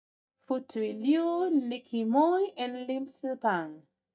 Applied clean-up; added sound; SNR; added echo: neural mask model DeepFilterNet 3.